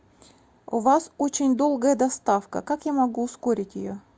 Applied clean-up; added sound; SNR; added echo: none; none; none; none.